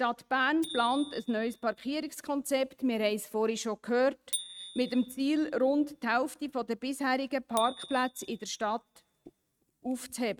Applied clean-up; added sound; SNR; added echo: neural mask model RNNoise.